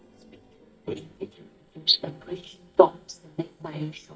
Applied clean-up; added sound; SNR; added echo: neural mask model DeepFilterNet 3.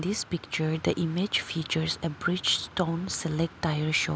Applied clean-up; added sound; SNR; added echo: none; none; none; none.